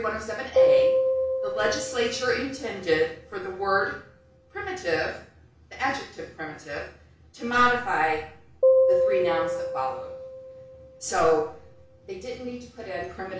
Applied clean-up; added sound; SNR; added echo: none; Piano; -3 dB; reverberation time 0.3 s.